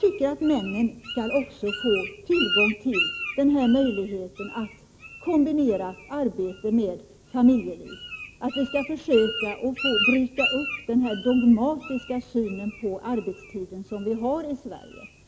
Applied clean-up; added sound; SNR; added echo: none; Bird; 9 dB; none.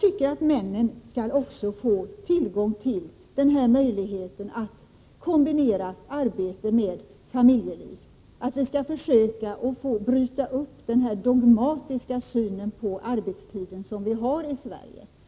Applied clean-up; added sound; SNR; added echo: none; none; none; none.